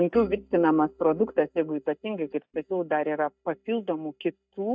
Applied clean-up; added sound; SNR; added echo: neural mask model DeepFilterNet 3.